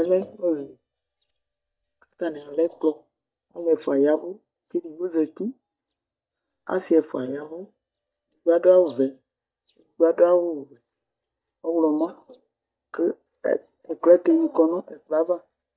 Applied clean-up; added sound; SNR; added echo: neural mask model DeepFilterNet 3.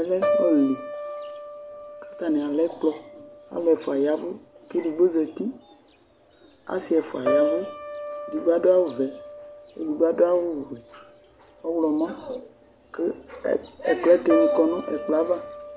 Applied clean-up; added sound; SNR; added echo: none; Piano; 7 dB; none.